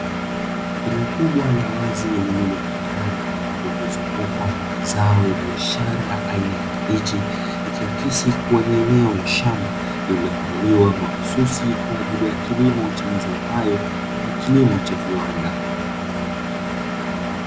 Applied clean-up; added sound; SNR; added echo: none; Engine; 2 dB; none.